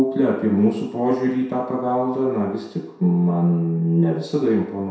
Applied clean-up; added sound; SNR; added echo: none; none; none; reverberation time 0.7 s.